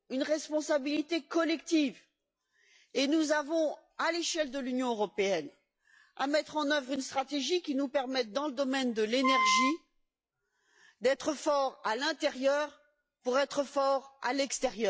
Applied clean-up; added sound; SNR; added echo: classical method log-MMSE.